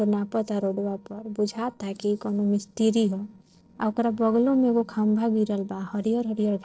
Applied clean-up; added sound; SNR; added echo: neural separator model SepFormer DNS4.